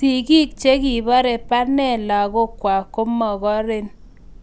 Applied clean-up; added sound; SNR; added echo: none; Thunder / Rain; 18 dB; none.